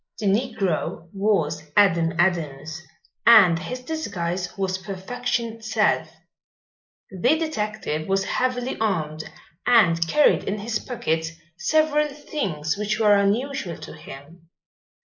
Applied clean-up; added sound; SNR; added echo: neural mask model Resemble Enhance denoiser.